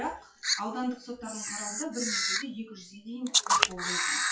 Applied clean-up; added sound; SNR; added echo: classical method WPE with log-MMSE.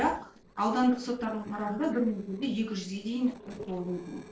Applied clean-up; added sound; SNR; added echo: neural separator model SepFormer DNS4.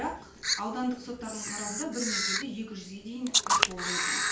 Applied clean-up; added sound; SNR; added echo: none; Camera; -5 dB; reverberation time 0.4 s.